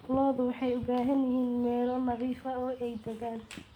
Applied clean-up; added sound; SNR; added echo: none; none; none; none.